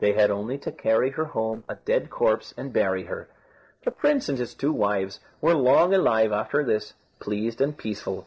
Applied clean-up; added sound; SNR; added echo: neural separator model SepFormer DNS4.